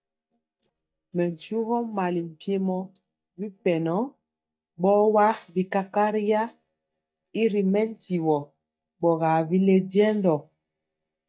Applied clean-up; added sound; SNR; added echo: neural mask model DeepFilterNet 3.